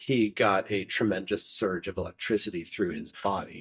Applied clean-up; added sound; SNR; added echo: neural mask model DeepFilterNet 3.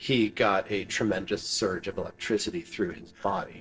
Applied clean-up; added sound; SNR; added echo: neural separator model SepFormer DNS4.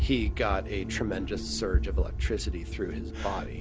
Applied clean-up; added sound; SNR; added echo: none; none; none; none.